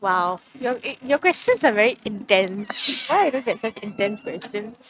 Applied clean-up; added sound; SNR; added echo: neural mask model RNNoise.